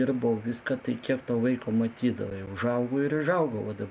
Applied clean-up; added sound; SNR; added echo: none; none; none; none.